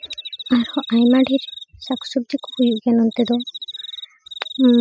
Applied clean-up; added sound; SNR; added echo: classical method spectral subtraction.